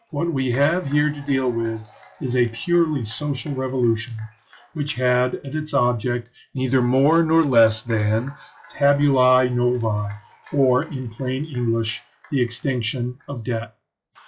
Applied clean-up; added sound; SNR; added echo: classical method log-MMSE.